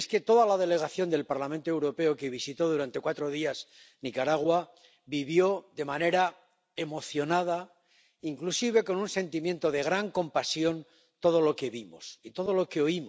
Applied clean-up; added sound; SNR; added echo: none; none; none; none.